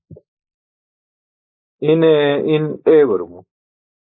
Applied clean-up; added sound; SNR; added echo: neural mask model Resemble Enhance denoiser.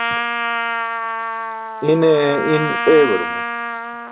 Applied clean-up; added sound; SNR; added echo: none; Trumpet; 4 dB; none.